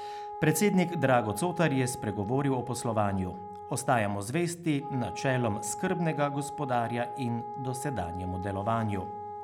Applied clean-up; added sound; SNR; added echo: none; Wind instrument, woodwind instrument; 10 dB; none.